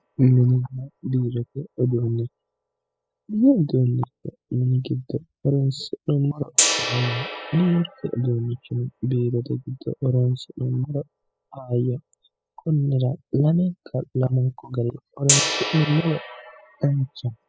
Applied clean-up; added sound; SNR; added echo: classical method spectral subtraction.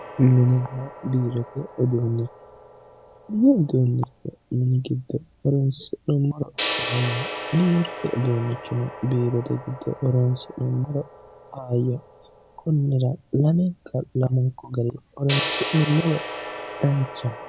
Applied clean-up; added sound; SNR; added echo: none; Gong; 8 dB; none.